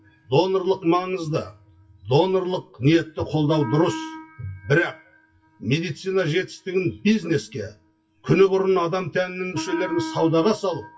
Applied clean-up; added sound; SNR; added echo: classical method WPE with log-MMSE.